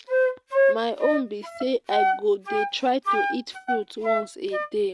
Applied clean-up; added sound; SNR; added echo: neural mask model RNNoise.